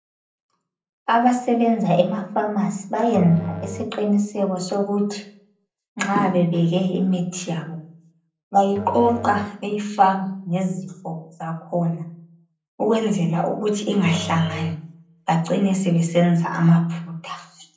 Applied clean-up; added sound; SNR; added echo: none; Musical instrument; 17 dB; reverberation time 0.6 s.